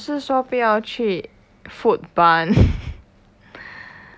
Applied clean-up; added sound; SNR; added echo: none; none; none; none.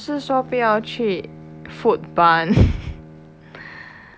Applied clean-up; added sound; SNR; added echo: none; Bowed string instrument; 19 dB; none.